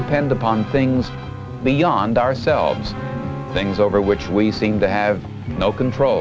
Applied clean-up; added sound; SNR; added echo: none; none; none; none.